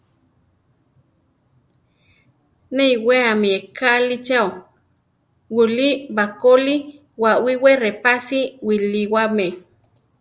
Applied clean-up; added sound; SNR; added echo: none; none; none; none.